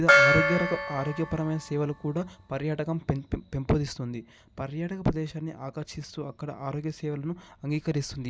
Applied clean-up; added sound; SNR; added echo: none; Gong; -4 dB; none.